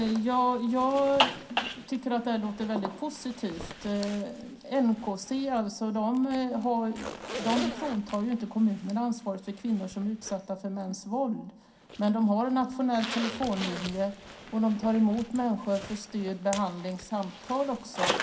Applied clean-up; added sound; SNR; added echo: none; Zipper (clothing); 10 dB; reverberation time 0.3 s.